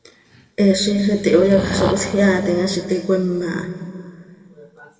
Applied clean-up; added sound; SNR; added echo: none; Breathing; 10 dB; reverberation time 2.2 s.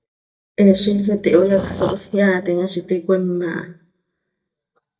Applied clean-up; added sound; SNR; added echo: neural mask model DeepFilterNet 3.